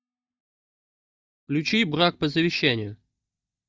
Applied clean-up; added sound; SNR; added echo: neural mask model DeepFilterNet 3.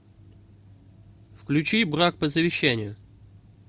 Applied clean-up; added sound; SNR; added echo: none; none; none; none.